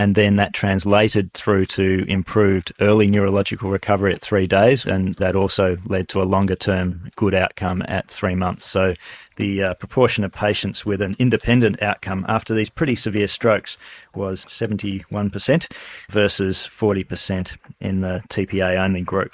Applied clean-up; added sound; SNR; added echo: neural mask model Resemble Enhance denoiser.